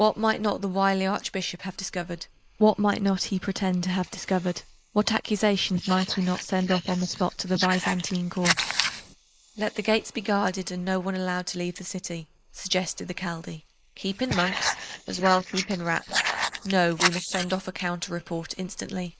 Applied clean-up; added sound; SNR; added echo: neural mask model Resemble Enhance denoiser.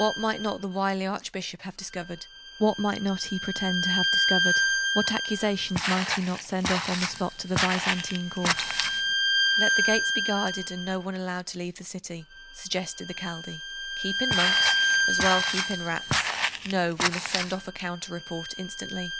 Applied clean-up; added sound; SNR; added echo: none; Walk, footsteps + Bowed string instrument; -2 dB; none.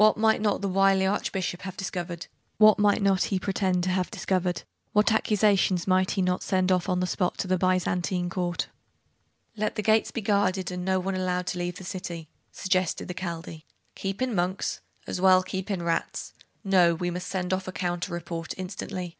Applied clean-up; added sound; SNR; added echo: none; none; none; none.